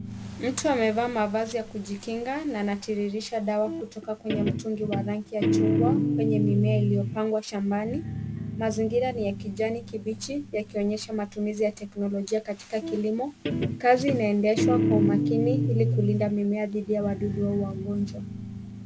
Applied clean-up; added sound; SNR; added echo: none; Guitar; 2 dB; none.